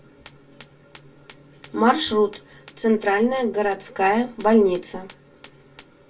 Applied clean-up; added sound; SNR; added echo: none; none; none; reverberation time 0.1 s.